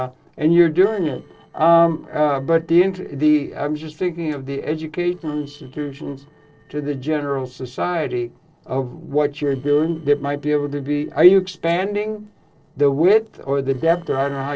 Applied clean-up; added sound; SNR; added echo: neural separator model SepFormer DNS4.